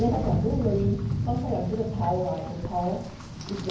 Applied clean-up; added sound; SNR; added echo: none; Rain; 1 dB; reverberation time 0.9 s.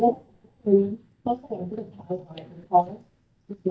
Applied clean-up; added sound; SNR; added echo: neural mask model DeepFilterNet 3.